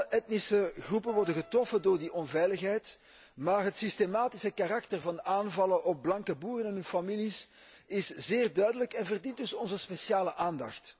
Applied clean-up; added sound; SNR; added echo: none; Keyboard (musical); 19 dB; none.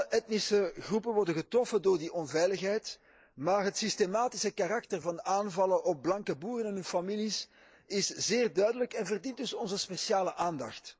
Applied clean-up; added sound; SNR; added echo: neural mask model Resemble Enhance denoiser.